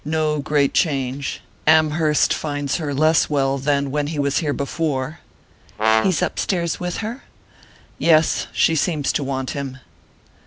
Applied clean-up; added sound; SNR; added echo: none; Brass instrument; 1 dB; none.